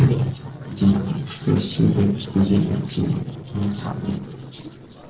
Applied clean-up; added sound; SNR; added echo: neural separator model SepFormer DNS4.